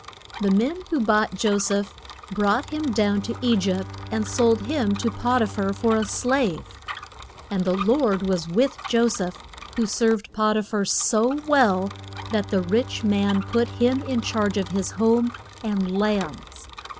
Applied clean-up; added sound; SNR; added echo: none; Bicycle + Bowed string instrument; 14 dB; none.